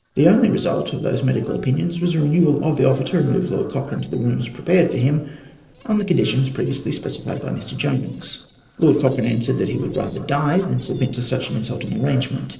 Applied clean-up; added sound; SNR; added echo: neural separator model SepFormer DNS4.